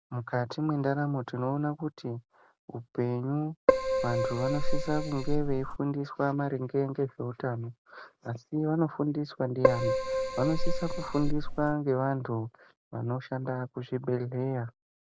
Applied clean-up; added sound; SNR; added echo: none; Keyboard (musical); -4 dB; none.